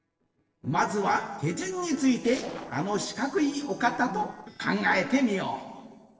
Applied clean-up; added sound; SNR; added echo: neural separator model SepFormer DNS4.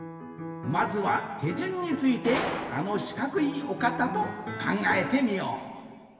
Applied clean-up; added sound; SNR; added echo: none; Gunshot, gunfire; 13 dB; reverberation time 2.3 s.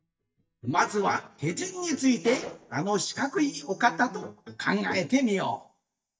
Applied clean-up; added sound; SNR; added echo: neural mask model DeepFilterNet 3.